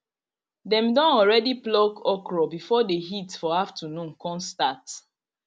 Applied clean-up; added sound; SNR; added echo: none; none; none; none.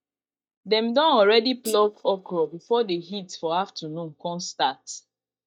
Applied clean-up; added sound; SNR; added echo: neural mask model DeepFilterNet 3.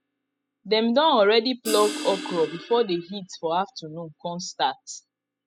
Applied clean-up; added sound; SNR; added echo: classical method spectral subtraction.